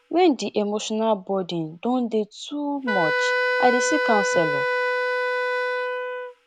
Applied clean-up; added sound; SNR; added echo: none; Wind instrument, woodwind instrument; 1 dB; none.